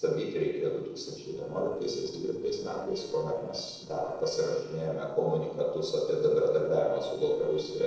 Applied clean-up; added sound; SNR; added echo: neural separator model SepFormer DNS4.